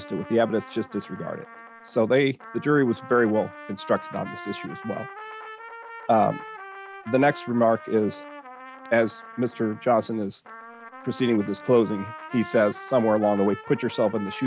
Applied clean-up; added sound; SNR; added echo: none; Trumpet; 16 dB; none.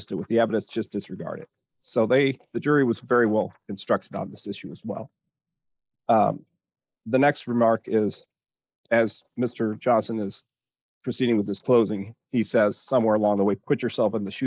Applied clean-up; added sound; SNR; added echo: neural mask model Resemble Enhance denoiser.